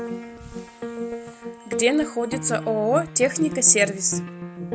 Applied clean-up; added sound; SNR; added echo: none; Piano; 9 dB; none.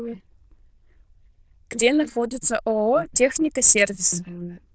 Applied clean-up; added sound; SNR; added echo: neural diffusion model UNIVERSE++.